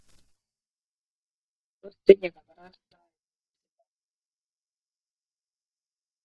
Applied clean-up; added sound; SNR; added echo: neural mask model DeepFilterNet 3.